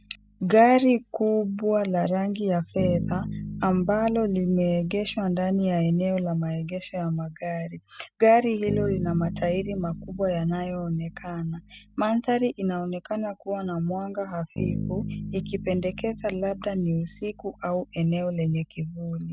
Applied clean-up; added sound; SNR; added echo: none; Bass guitar; 12 dB; none.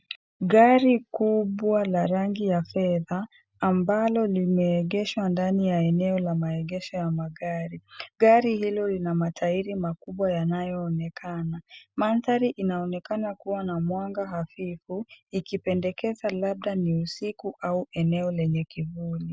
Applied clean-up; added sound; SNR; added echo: none; none; none; none.